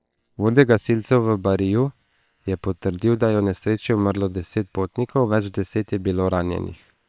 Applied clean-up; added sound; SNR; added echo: neural separator model SepFormer WHAM!.